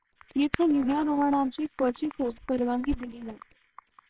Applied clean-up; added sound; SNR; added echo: neural separator model SepFormer WHAMR!.